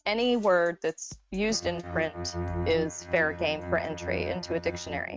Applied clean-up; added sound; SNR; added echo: neural mask model RNNoise.